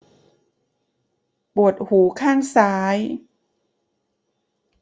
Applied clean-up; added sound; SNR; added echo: none; none; none; none.